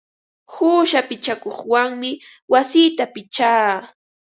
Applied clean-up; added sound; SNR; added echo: none; none; none; none.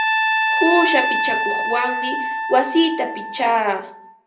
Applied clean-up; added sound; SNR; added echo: none; Trumpet; 0 dB; reverberation time 0.5 s.